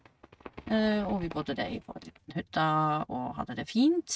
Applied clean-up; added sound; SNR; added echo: neural mask model RNNoise.